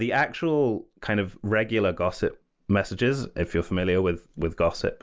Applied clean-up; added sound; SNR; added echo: none; none; none; none.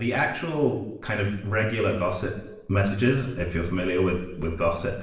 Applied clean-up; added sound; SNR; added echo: none; none; none; reverberation time 0.8 s.